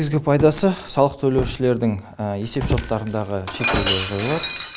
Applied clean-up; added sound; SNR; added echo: none; Shatter; 7 dB; none.